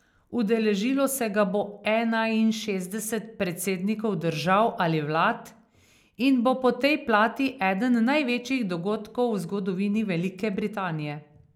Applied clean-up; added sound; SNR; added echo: none; none; none; none.